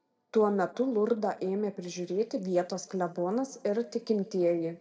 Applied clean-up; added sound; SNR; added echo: none; none; none; reverberation time 1.4 s.